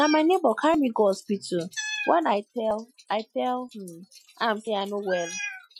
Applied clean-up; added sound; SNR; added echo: classical method Wiener filter.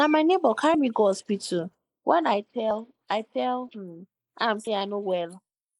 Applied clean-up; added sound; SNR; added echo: neural mask model Resemble Enhance denoiser.